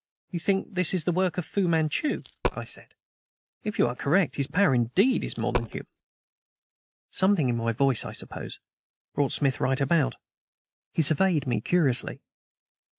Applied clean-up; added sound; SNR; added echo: neural mask model RNNoise.